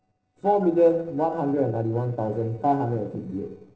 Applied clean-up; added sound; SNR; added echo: neural separator model SepFormer DNS4.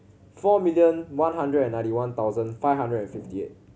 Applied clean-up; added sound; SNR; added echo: none; none; none; none.